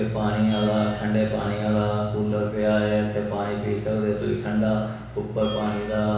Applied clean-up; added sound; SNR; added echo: none; Screech; 18 dB; reverberation time 1.1 s.